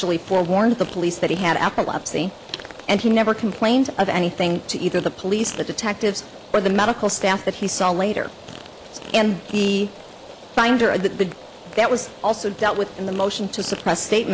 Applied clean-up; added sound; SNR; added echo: none; Fart + Rain; 17 dB; none.